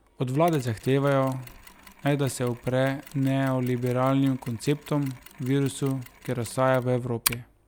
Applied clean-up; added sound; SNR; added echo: none; Mechanisms; 16 dB; none.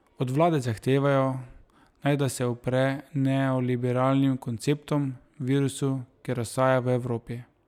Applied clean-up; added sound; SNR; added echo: none; none; none; none.